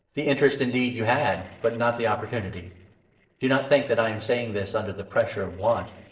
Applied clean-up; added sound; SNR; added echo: neural separator model SepFormer DNS4.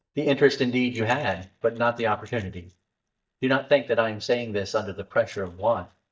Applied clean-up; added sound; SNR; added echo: neural mask model DeepFilterNet 3.